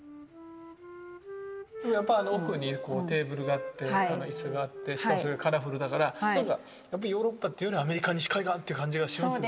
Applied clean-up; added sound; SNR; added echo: none; Wind instrument, woodwind instrument; 13 dB; none.